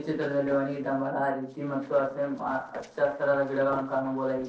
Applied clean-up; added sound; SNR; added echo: neural separator model SepFormer DNS4.